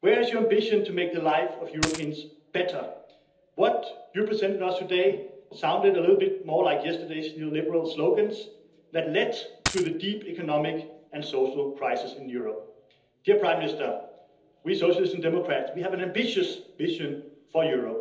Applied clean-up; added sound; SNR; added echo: none; Coin (dropping); 3 dB; reverberation time 1.2 s.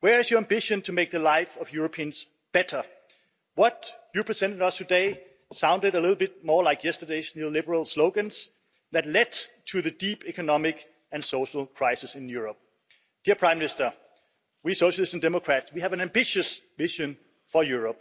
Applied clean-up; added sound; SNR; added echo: none; none; none; none.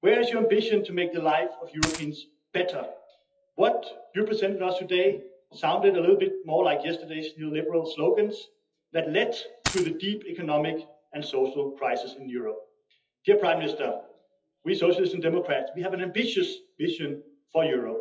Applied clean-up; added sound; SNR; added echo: classical method WPE with log-MMSE.